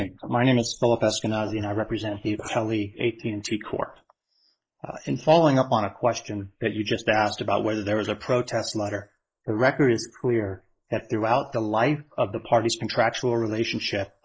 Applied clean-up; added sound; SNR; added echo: neural mask model Resemble Enhance denoiser.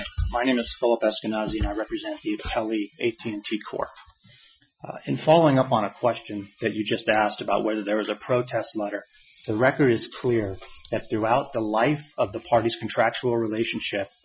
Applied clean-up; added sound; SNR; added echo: classical method Wiener filter.